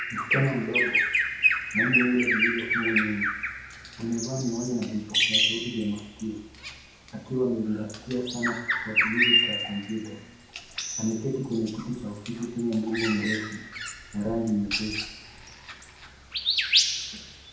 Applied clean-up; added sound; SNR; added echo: none; Bird vocalization, bird call, bird song; -2 dB; reverberation time 0.7 s.